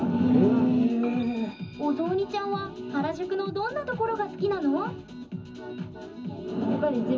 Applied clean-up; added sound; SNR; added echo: none; none; none; reverberation time 0.4 s.